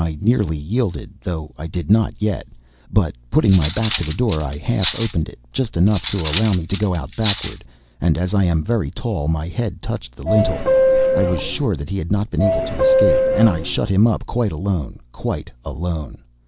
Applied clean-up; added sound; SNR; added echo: none; Cutlery, silverware + Subway, metro, underground / Doorbell; 1 dB; none.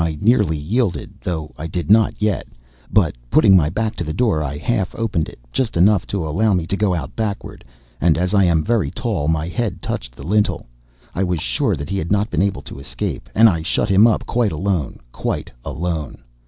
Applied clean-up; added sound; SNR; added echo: none; none; none; none.